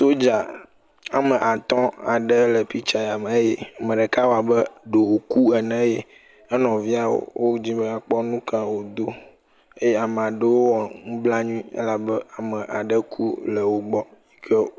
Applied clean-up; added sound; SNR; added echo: none; none; none; none.